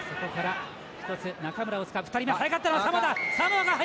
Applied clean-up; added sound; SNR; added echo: none; none; none; none.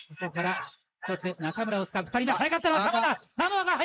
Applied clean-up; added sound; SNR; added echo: neural mask model Resemble Enhance denoiser.